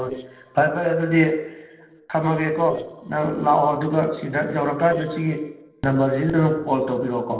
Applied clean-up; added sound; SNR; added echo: neural separator model SepFormer DNS4.